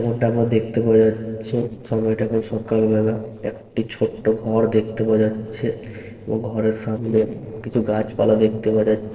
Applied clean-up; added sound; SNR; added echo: neural separator model SepFormer DNS4.